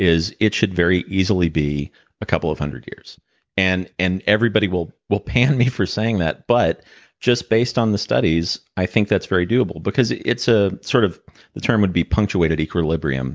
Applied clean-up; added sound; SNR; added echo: none; none; none; none.